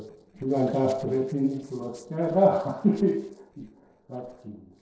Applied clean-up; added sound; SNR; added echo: neural separator model SepFormer DNS4.